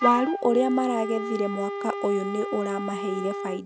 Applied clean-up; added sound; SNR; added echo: none; Wind instrument, woodwind instrument; 4 dB; none.